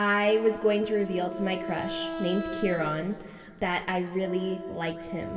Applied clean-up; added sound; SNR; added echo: none; Wind instrument, woodwind instrument; 10 dB; reverberation time 2.0 s.